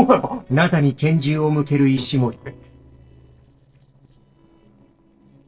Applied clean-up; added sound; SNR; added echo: neural separator model SepFormer DNS4.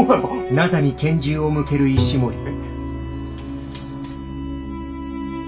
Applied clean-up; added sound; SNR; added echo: none; Bowed string instrument; 7 dB; reverberation time 0.2 s.